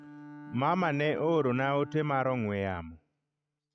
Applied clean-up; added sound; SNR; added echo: neural mask model RNNoise.